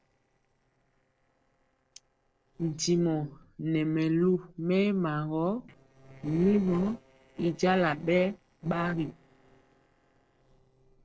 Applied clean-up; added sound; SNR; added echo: neural separator model SepFormer DNS4.